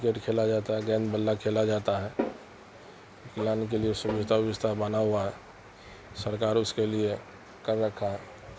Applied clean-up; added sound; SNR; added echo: none; none; none; none.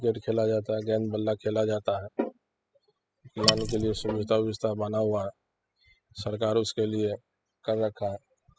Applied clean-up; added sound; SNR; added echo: classical method spectral subtraction.